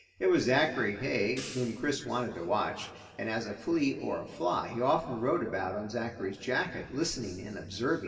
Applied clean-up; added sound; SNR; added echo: none; Hi-hat; 18 dB; reverberation time 2.2 s.